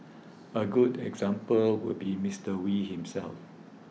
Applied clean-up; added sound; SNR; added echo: none; none; none; none.